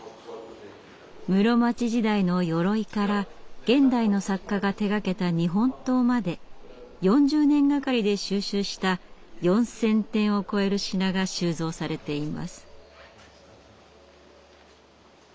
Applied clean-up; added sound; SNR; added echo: none; none; none; none.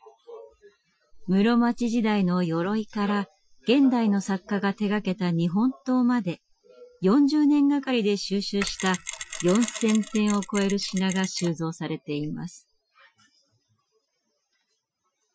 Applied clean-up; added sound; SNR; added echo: classical method Wiener filter.